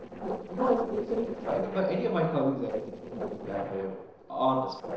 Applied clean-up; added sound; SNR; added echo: neural separator model SepFormer DNS4.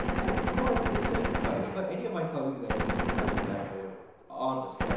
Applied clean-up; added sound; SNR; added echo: none; Gunshot, gunfire; -3 dB; reverberation time 1.0 s.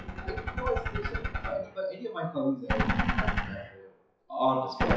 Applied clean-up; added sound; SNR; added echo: classical method WPE with log-MMSE.